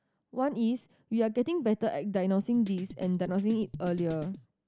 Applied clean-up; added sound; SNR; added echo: none; Drum kit; 15 dB; none.